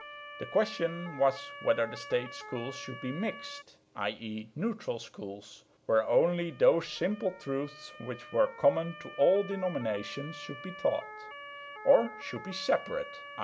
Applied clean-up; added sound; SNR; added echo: none; Motor vehicle (road) / Siren; 15 dB; none.